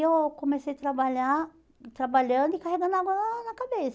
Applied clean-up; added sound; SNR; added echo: none; none; none; none.